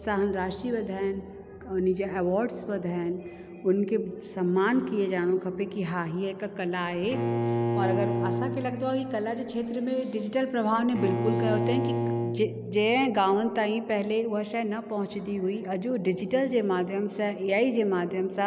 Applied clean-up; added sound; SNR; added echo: none; Bowed string instrument; 2 dB; none.